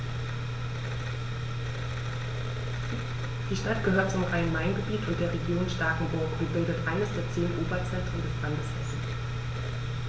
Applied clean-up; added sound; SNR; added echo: none; none; none; none.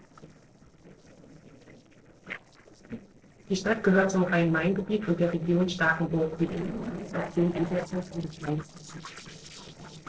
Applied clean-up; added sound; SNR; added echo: neural separator model SepFormer DNS4.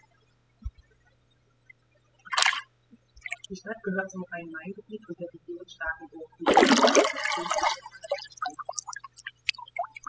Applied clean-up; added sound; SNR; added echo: classical method spectral subtraction.